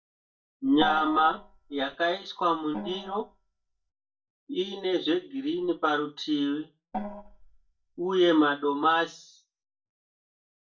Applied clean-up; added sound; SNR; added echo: neural mask model DeepFilterNet 3.